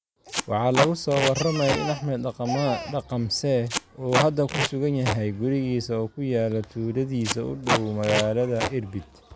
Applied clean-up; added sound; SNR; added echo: none; Packing tape, duct tape; 4 dB; none.